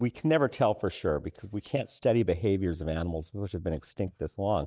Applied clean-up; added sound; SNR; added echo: neural mask model DeepFilterNet 3.